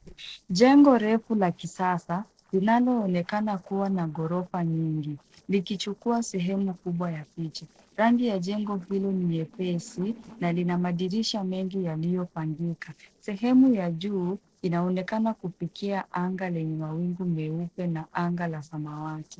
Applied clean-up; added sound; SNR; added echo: neural separator model SepFormer DNS4.